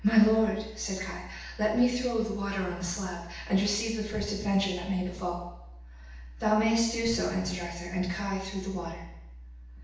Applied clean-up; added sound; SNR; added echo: none; none; none; reverberation time 0.9 s.